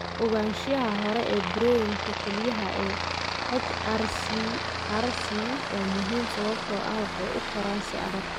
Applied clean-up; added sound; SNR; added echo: none; Aircraft; 2 dB; none.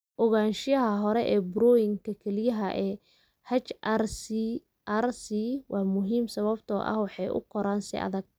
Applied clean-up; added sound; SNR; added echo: none; none; none; none.